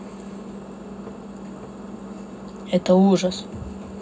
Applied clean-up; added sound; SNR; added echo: none; Engine; 11 dB; reverberation time 0.4 s.